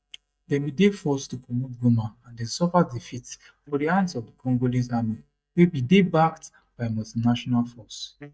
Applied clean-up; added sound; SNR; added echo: neural mask model DeepFilterNet 3.